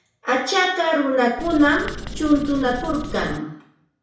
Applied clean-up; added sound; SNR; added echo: none; Writing; 10 dB; reverberation time 0.6 s.